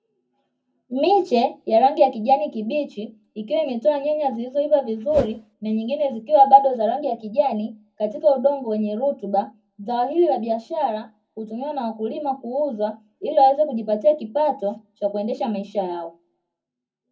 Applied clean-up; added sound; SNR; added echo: none; Whoosh, swoosh, swish; 8 dB; reverberation time 0.3 s.